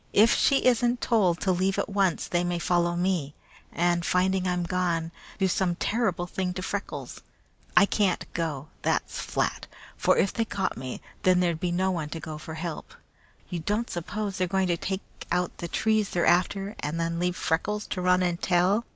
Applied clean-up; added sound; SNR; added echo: none; none; none; none.